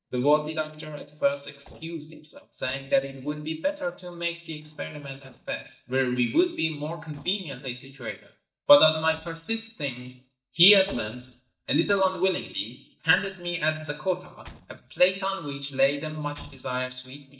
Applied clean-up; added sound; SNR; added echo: neural mask model DeepFilterNet 3.